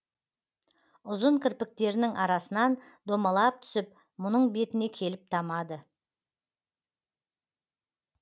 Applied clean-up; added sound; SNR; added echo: none; none; none; none.